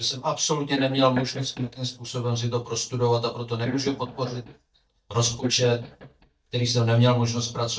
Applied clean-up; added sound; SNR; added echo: neural mask model DeepFilterNet 3.